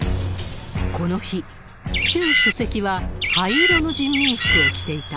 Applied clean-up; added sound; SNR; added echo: none; Bird; -5 dB; none.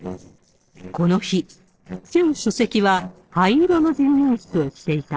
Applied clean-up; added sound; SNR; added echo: neural separator model SepFormer DNS4.